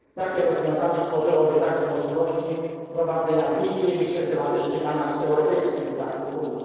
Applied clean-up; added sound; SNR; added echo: neural separator model SepFormer DNS4.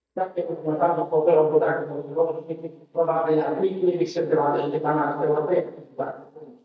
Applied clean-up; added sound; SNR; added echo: neural mask model DeepFilterNet 3.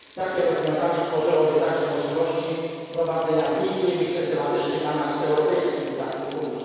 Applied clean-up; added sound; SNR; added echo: none; Frying (food); 20 dB; reverberation time 2.2 s.